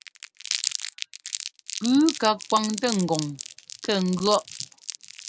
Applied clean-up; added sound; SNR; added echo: none; Crumpling, crinkling; 8 dB; none.